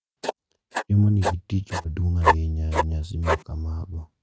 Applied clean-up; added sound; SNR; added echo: neural mask model RNNoise.